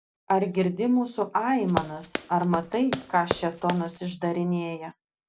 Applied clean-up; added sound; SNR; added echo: none; Run; 7 dB; none.